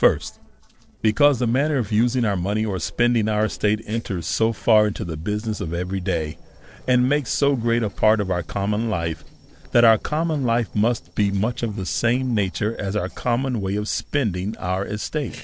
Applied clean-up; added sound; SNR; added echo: neural separator model SepFormer DNS4.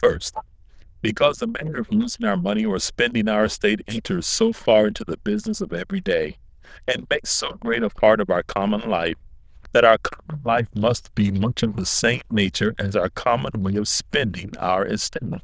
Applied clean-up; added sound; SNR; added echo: neural diffusion model UNIVERSE++.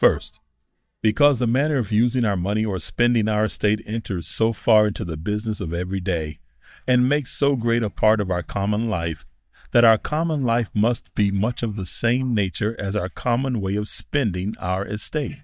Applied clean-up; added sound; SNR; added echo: neural mask model DeepFilterNet 3.